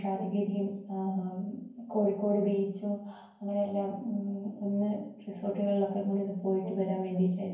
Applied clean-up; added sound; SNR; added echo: none; Wind instrument, woodwind instrument; 17 dB; reverberation time 0.9 s.